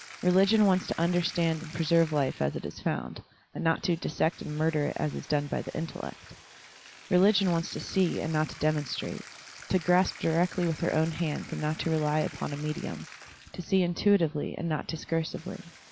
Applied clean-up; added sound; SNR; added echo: none; Bathtub (filling or washing); 20 dB; none.